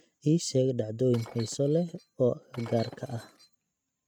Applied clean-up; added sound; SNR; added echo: neural mask model RNNoise.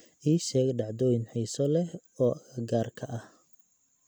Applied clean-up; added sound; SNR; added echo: none; none; none; none.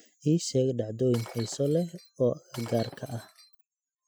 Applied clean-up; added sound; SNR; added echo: classical method Wiener filter.